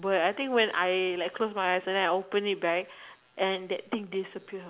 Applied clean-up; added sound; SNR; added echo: none; none; none; none.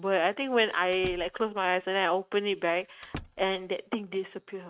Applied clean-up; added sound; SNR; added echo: neural mask model RNNoise.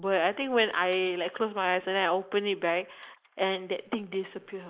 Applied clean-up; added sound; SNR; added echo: neural mask model Resemble Enhance denoiser.